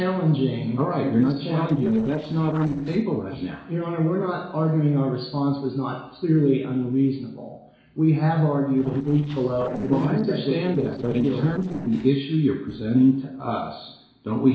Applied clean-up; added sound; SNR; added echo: neural separator model SepFormer DNS4.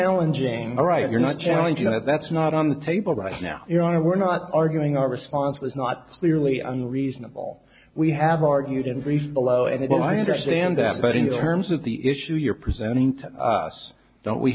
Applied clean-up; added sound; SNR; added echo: none; none; none; none.